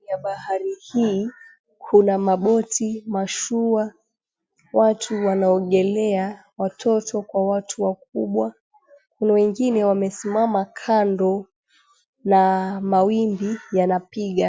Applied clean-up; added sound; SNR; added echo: none; none; none; none.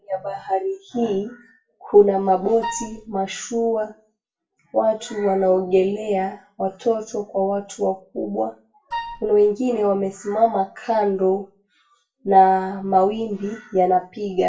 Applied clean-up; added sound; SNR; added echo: none; Wind instrument, woodwind instrument; 11 dB; reverberation time 0.2 s.